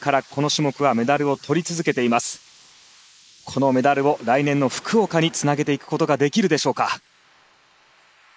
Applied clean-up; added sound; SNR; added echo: neural mask model Resemble Enhance denoiser.